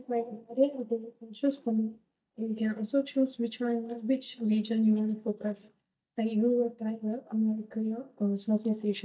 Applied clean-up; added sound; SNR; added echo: neural mask model DeepFilterNet 3.